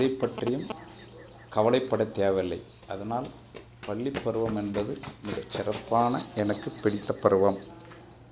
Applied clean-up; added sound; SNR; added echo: none; Run; 16 dB; none.